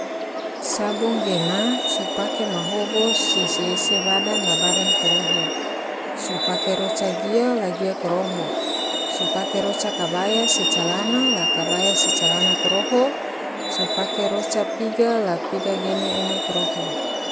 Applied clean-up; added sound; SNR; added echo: none; Truck; -2 dB; none.